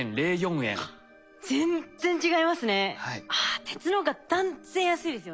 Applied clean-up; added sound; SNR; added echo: none; none; none; none.